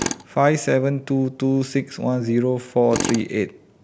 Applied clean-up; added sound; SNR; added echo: none; Tools; 12 dB; none.